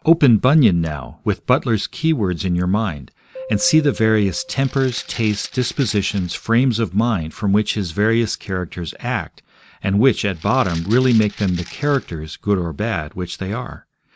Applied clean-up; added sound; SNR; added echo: none; Rattle (instrument) + Piano; 19 dB; none.